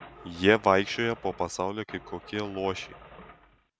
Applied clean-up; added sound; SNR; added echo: none; Engine starting / Car; 20 dB; none.